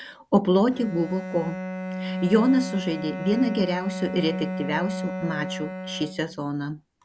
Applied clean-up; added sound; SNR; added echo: none; Bowed string instrument; 7 dB; none.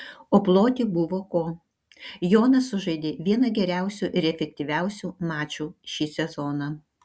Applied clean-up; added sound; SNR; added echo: none; none; none; none.